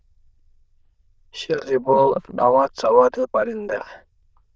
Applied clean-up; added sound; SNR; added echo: neural diffusion model UNIVERSE++.